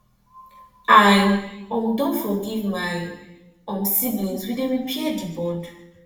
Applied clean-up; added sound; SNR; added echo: none; none; none; reverberation time 0.9 s.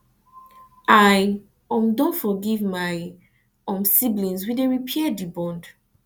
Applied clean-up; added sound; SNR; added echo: none; none; none; none.